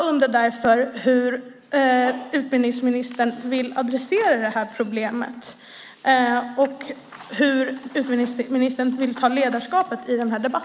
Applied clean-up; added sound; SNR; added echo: none; none; none; none.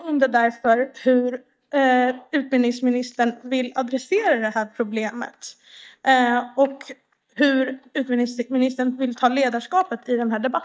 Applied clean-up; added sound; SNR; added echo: neural mask model DeepFilterNet 3.